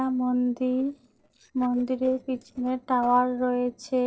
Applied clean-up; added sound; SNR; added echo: neural separator model SepFormer DNS4.